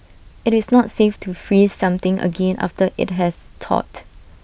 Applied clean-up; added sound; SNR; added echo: none; none; none; none.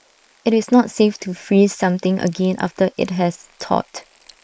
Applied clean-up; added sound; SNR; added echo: neural mask model Resemble Enhance denoiser.